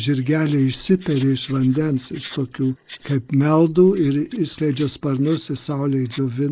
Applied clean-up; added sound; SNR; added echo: neural mask model Resemble Enhance denoiser.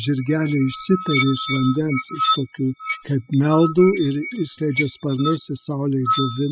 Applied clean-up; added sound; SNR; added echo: classical method spectral subtraction.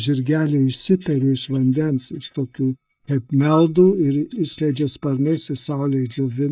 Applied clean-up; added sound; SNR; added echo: neural mask model DeepFilterNet 3.